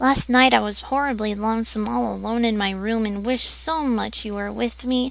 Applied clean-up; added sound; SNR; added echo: none; none; none; none.